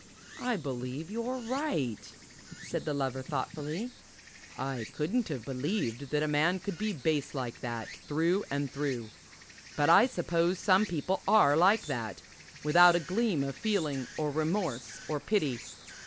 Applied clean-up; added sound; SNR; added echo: none; Insect; 17 dB; none.